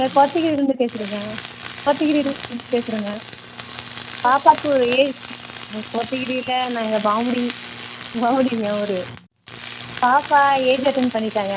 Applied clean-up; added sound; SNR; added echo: none; Tools; 11 dB; none.